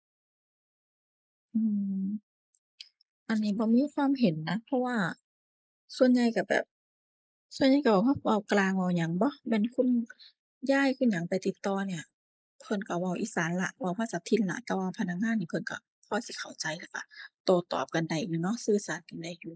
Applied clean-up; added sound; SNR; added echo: neural mask model Resemble Enhance denoiser.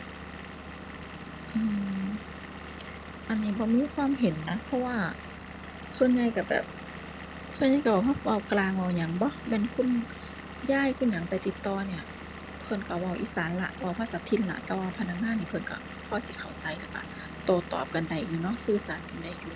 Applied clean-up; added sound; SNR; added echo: none; Engine / Vehicle; 11 dB; none.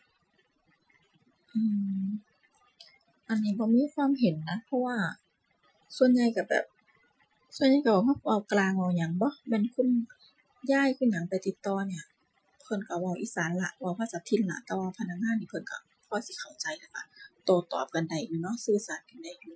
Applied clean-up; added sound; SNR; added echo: classical method Wiener filter.